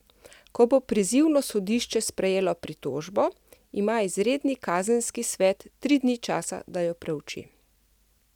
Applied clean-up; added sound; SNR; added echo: none; none; none; none.